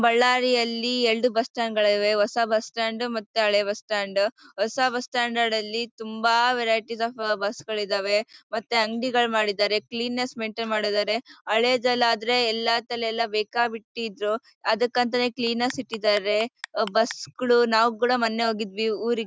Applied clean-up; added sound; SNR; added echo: none; Clock; 17 dB; none.